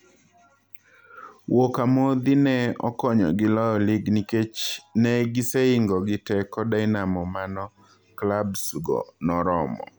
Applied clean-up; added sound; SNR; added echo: none; none; none; none.